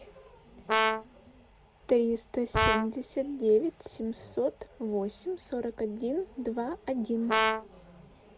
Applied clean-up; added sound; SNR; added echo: none; Brass instrument; -1 dB; none.